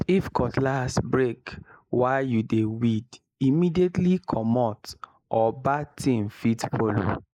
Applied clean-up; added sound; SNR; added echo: neural mask model Resemble Enhance denoiser.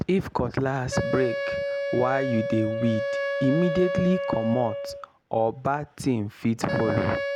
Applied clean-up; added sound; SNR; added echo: none; Wind instrument, woodwind instrument; 4 dB; none.